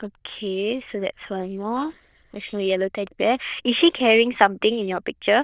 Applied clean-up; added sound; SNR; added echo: neural diffusion model UNIVERSE++.